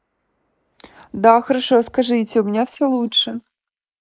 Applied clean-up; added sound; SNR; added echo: neural mask model Resemble Enhance denoiser.